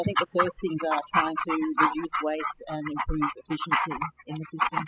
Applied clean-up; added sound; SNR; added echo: classical method spectral subtraction.